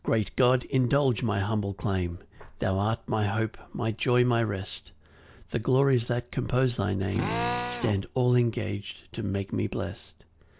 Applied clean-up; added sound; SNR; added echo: none; Drill; 5 dB; none.